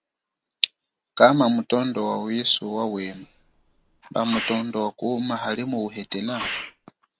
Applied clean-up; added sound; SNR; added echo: none; Sneeze; 12 dB; none.